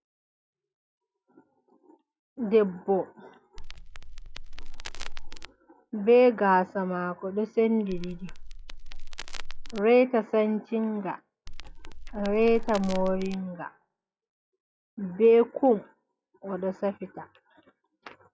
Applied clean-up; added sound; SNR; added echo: classical method log-MMSE.